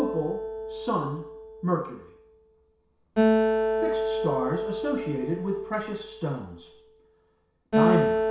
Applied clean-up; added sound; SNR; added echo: none; Acoustic guitar; -3 dB; reverberation time 0.6 s.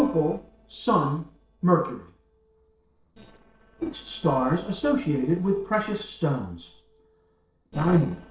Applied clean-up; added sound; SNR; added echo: neural separator model SepFormer DNS4.